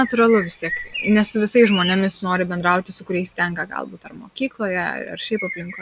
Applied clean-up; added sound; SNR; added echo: none; none; none; none.